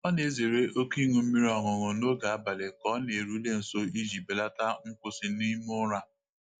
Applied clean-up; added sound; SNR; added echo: neural mask model DeepFilterNet 3.